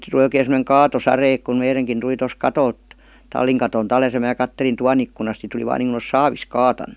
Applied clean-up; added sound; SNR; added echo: none; none; none; none.